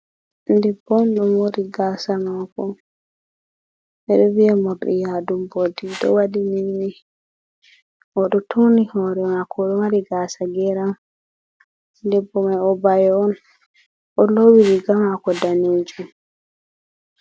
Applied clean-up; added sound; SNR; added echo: none; Whoosh, swoosh, swish; 20 dB; none.